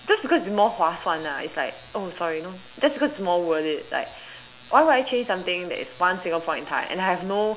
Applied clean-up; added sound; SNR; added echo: none; none; none; none.